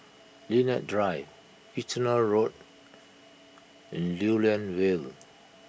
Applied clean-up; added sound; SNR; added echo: none; none; none; none.